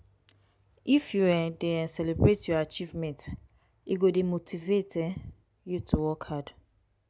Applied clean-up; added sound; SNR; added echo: none; none; none; none.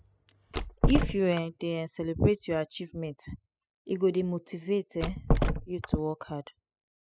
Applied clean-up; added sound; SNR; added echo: classical method spectral subtraction.